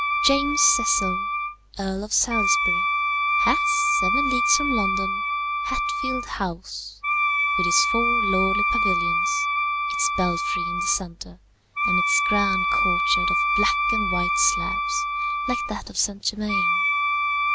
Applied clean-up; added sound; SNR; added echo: none; Wind instrument, woodwind instrument; -5 dB; none.